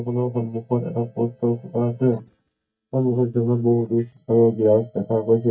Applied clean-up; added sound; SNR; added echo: neural mask model DeepFilterNet 3.